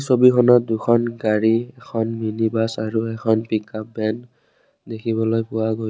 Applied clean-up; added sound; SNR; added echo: none; none; none; none.